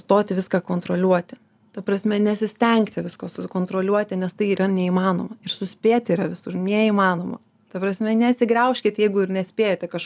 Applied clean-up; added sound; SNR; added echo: none; none; none; none.